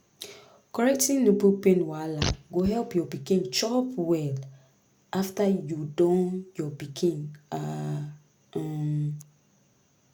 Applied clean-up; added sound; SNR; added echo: none; Fart; 8 dB; none.